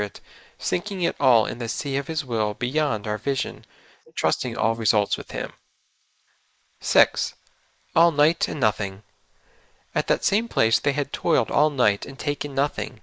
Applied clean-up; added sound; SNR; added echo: neural mask model Resemble Enhance denoiser.